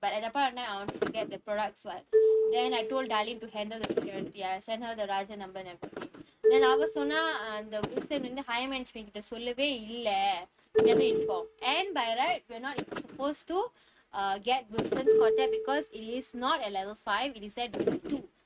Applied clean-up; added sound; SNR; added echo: neural mask model RNNoise.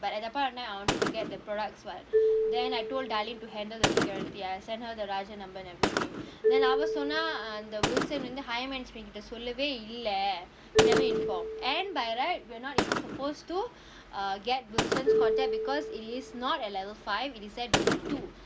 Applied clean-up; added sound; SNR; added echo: none; Marimba, xylophone + Gunshot, gunfire; -3 dB; none.